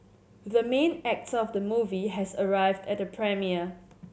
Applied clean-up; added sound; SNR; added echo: none; none; none; none.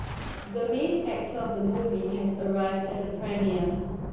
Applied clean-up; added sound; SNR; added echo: none; Thunder; 8 dB; reverberation time 1.3 s.